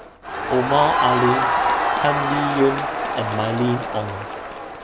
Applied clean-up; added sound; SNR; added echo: none; Crowd; -1 dB; none.